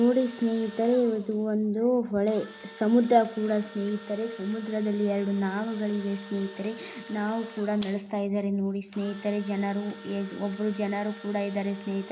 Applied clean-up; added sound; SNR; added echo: none; Engine / Drill; 18 dB; none.